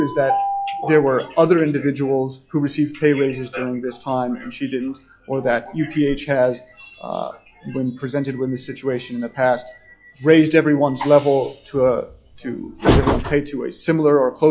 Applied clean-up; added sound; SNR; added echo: classical method log-MMSE.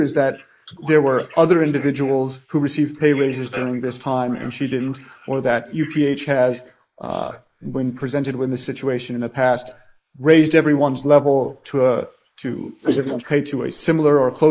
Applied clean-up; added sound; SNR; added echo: neural mask model Resemble Enhance denoiser.